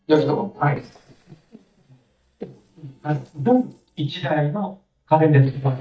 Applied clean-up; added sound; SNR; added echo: neural mask model DeepFilterNet 3.